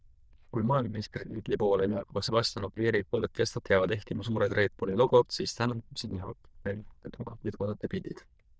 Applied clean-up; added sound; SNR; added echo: neural diffusion model UNIVERSE++.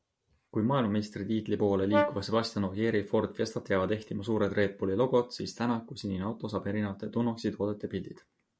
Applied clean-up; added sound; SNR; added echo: none; Brass instrument; 4 dB; none.